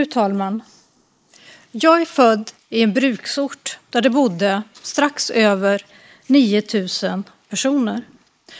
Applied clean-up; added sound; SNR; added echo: neural mask model Resemble Enhance denoiser.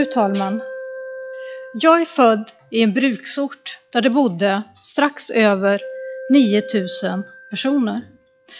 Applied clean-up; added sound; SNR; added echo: classical method log-MMSE.